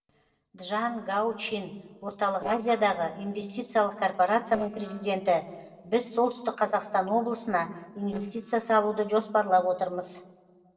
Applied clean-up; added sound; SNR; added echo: neural separator model SepFormer DNS4.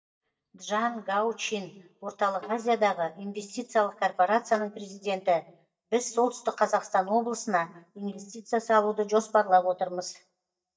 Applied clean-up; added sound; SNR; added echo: neural mask model DeepFilterNet 3.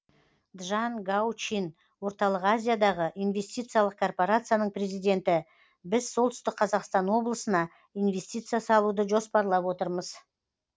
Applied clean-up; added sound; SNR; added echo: none; none; none; none.